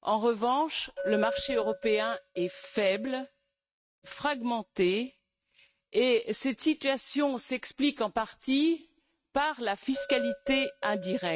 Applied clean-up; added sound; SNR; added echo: neural mask model RNNoise.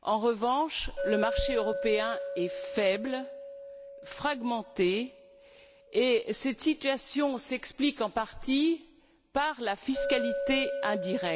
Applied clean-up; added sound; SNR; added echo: none; Chink, clink; 7 dB; none.